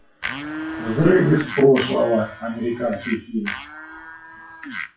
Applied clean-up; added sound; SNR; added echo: classical method WPE with log-MMSE.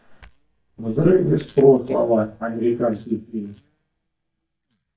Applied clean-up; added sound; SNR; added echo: neural mask model DeepFilterNet 3.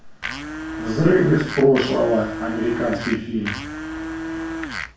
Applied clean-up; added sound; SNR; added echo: none; Domestic sounds, home sounds; 7 dB; reverberation time 0.4 s.